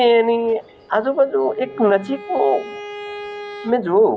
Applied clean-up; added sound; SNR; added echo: none; Bowed string instrument; 17 dB; none.